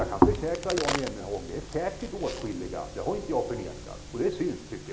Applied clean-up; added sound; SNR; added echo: none; Crack; 9 dB; none.